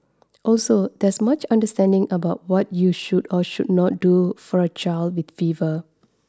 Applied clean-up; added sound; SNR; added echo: none; none; none; none.